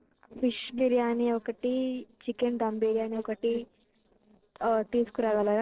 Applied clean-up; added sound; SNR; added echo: neural separator model SepFormer DNS4.